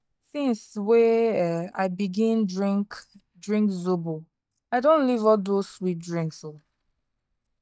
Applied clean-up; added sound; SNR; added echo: neural mask model DeepFilterNet 3.